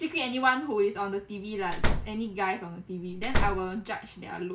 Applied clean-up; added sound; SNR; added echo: none; Slam; -3 dB; none.